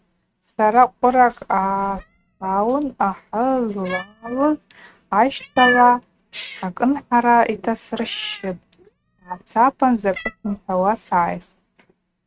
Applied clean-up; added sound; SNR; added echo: neural mask model RNNoise.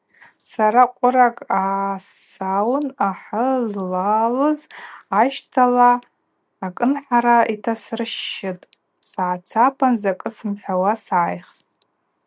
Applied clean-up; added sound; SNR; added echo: none; none; none; none.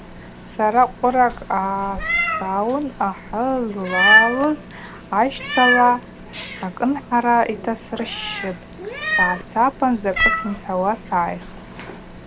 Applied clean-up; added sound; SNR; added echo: none; Meow; 3 dB; none.